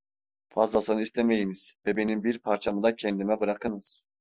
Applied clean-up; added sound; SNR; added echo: none; none; none; none.